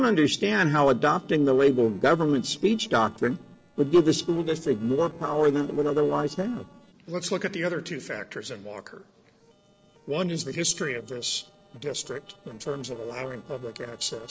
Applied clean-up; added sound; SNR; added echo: neural separator model SepFormer DNS4.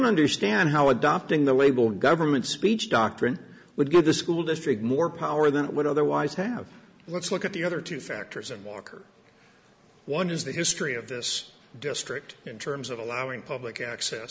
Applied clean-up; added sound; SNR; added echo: none; none; none; none.